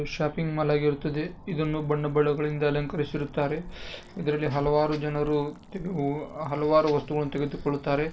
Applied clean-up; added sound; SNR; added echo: none; Liquid; 17 dB; none.